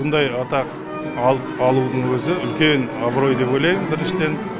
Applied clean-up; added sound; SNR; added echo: none; none; none; none.